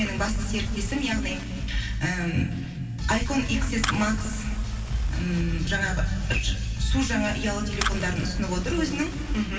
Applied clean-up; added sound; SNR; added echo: none; Fire; 14 dB; reverberation time 2.8 s.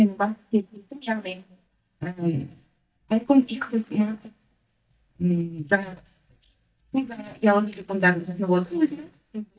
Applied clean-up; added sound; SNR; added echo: neural mask model DeepFilterNet 3.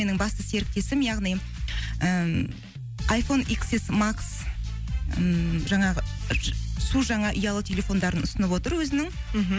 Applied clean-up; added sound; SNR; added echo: none; none; none; none.